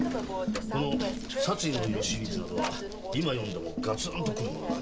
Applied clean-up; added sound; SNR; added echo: none; Train; 5 dB; none.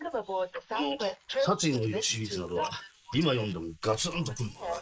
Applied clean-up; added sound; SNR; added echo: neural mask model Resemble Enhance denoiser.